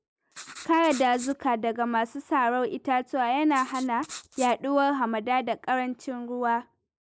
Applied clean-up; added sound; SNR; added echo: neural mask model Resemble Enhance denoiser.